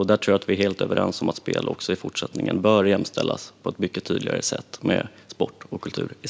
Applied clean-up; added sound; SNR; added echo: none; none; none; none.